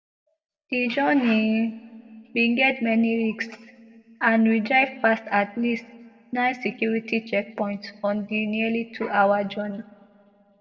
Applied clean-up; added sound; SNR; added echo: none; none; none; reverberation time 1.4 s.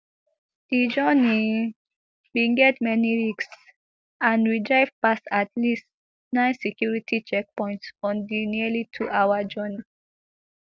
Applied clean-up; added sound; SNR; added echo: none; none; none; none.